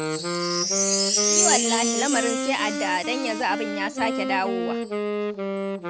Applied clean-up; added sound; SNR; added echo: none; Wind instrument, woodwind instrument + Wind chime; -4 dB; none.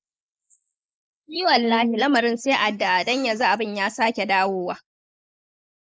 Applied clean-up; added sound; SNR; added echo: neural mask model Resemble Enhance denoiser.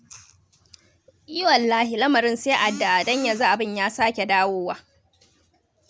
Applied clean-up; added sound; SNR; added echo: none; none; none; none.